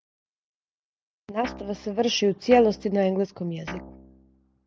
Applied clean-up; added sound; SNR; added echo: none; Guitar; 16 dB; none.